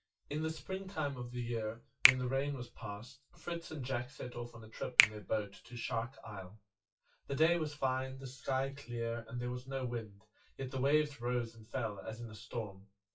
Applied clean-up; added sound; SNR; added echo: classical method WPE with log-MMSE.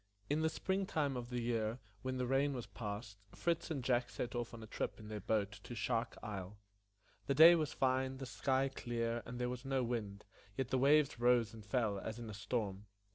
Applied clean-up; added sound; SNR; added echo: none; none; none; none.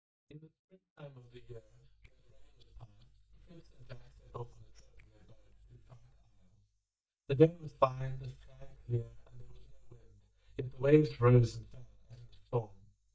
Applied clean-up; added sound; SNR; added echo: neural mask model DeepFilterNet 3.